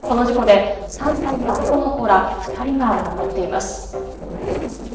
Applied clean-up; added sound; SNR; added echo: neural separator model SepFormer DNS4.